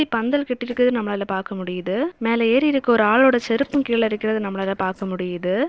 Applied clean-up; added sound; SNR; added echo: neural separator model SepFormer DNS4.